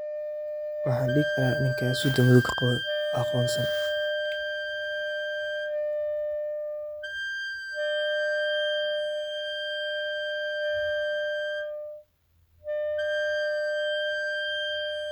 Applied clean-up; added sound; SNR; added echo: none; Wind instrument, woodwind instrument + Wind instrument, woodwind instrument; -3 dB; none.